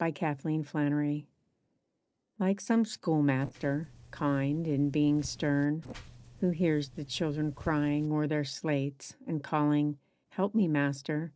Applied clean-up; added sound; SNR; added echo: neural separator model SepFormer DNS4.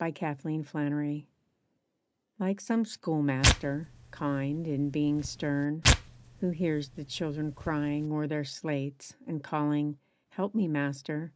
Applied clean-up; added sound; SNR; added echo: none; Tearing; 0 dB; none.